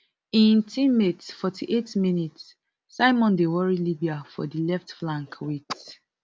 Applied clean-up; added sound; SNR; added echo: none; none; none; none.